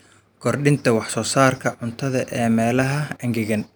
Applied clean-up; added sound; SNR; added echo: none; none; none; none.